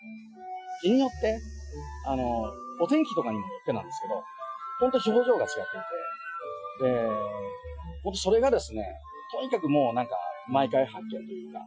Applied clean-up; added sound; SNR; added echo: classical method Wiener filter.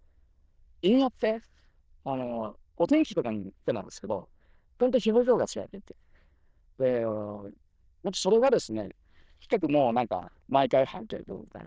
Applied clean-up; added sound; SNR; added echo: neural diffusion model UNIVERSE++.